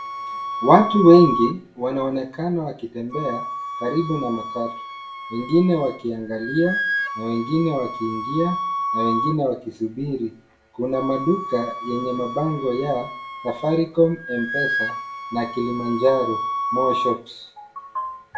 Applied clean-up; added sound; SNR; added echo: none; Wind instrument, woodwind instrument; 7 dB; reverberation time 0.4 s.